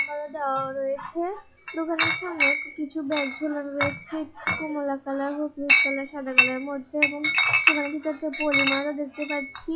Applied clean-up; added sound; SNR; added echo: classical method log-MMSE.